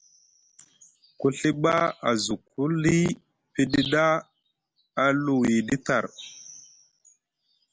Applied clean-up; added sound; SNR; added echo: none; none; none; none.